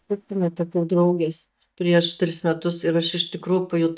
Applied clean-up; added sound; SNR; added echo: neural mask model DeepFilterNet 3.